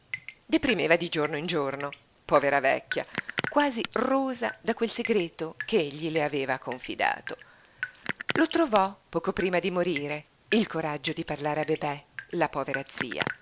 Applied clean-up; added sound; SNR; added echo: none; Drip; 12 dB; none.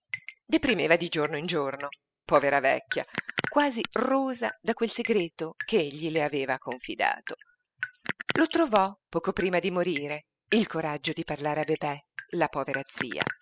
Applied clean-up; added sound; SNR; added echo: classical method spectral subtraction.